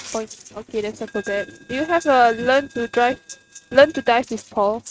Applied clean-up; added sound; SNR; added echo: neural mask model RNNoise.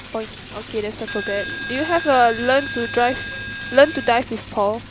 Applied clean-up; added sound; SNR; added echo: none; Coin (dropping); 8 dB; none.